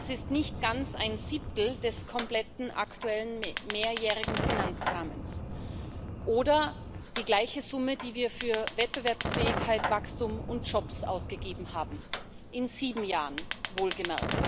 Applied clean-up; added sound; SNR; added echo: none; Fire; 3 dB; none.